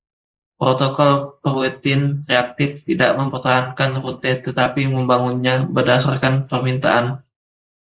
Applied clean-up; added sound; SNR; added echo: neural mask model Resemble Enhance denoiser.